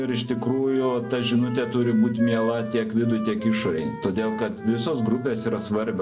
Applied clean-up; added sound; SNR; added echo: none; Wind instrument, woodwind instrument; 14 dB; reverberation time 1.0 s.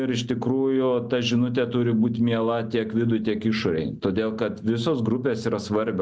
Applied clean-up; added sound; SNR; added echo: none; none; none; none.